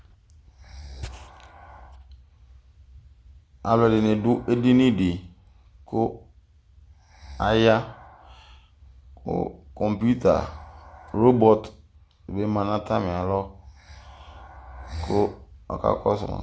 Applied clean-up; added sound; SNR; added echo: none; none; none; none.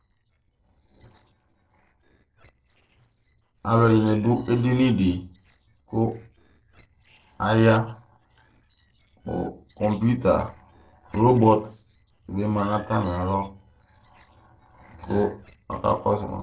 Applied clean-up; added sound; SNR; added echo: neural separator model SepFormer DNS4.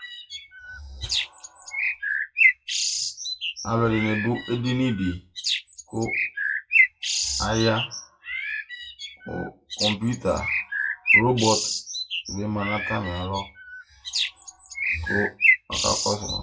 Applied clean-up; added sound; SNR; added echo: classical method WPE with log-MMSE.